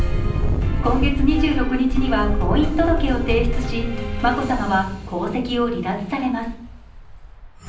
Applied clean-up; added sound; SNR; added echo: none; Engine; 1 dB; reverberation time 0.6 s.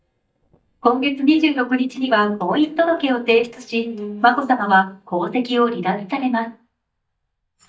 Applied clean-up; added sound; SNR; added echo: neural mask model DeepFilterNet 3.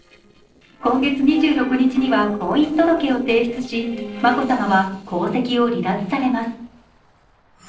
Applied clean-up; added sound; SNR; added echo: neural separator model SepFormer DNS4.